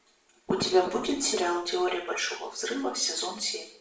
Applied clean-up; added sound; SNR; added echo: none; Fireworks; 11 dB; reverberation time 0.5 s.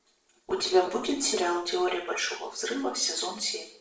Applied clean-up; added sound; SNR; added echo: neural separator model SepFormer DNS4.